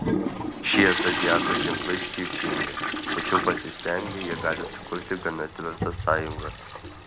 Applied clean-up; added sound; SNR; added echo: none; Toilet flush; 0 dB; none.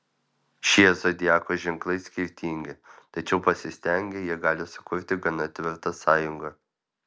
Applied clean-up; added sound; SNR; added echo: none; none; none; none.